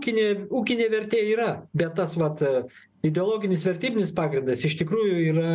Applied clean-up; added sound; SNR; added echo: none; none; none; none.